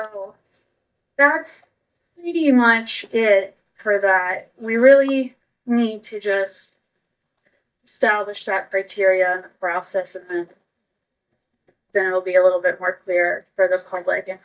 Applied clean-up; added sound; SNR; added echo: neural mask model DeepFilterNet 3.